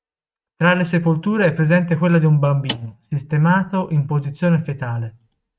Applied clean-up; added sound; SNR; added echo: neural mask model RNNoise.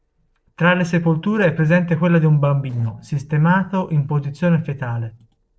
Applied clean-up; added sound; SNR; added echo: neural separator model SepFormer DNS4.